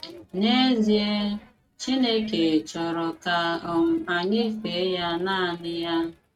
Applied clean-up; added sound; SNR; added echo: neural mask model RNNoise.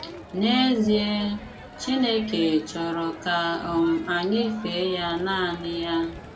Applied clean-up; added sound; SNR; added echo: none; Crowd; 15 dB; none.